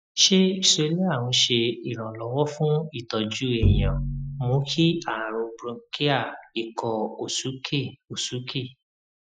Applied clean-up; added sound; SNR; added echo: classical method Wiener filter.